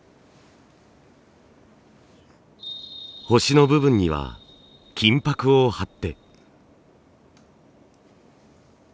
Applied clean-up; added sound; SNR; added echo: none; none; none; none.